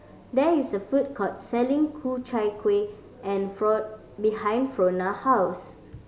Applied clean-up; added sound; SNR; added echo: none; none; none; none.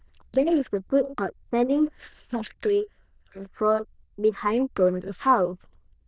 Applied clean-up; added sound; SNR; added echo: neural diffusion model UNIVERSE++.